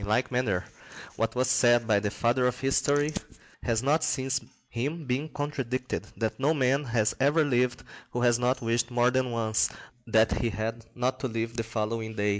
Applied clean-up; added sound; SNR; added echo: none; none; none; none.